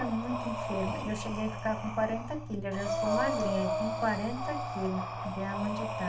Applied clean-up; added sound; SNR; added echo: none; Breathing; 2 dB; reverberation time 0.2 s.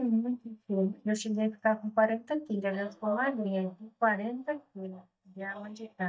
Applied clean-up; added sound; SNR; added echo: neural mask model DeepFilterNet 3.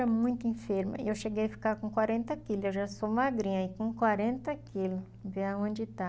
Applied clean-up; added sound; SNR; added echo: none; none; none; none.